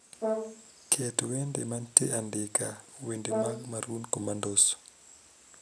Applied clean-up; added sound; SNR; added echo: none; Brass instrument; 7 dB; none.